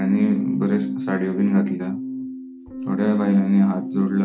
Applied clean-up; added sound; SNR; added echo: none; Keyboard (musical); 7 dB; none.